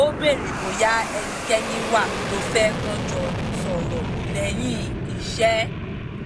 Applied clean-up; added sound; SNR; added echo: none; Fixed-wing aircraft, airplane; 2 dB; none.